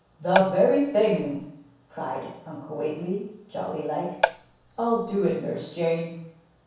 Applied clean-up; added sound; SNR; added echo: none; Marimba, xylophone; 4 dB; reverberation time 0.7 s.